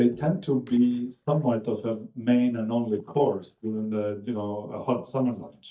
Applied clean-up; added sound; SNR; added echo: neural mask model DeepFilterNet 3.